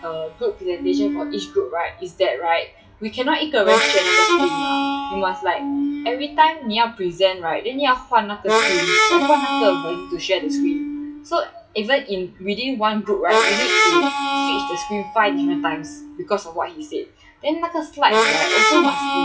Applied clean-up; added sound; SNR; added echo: classical method WPE with log-MMSE.